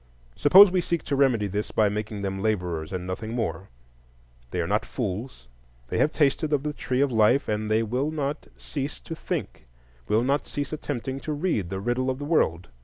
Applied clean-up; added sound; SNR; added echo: none; none; none; none.